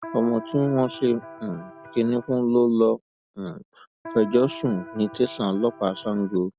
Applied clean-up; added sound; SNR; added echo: none; Electric guitar; 15 dB; none.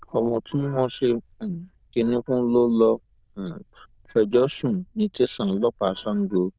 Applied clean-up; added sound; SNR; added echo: neural diffusion model UNIVERSE++.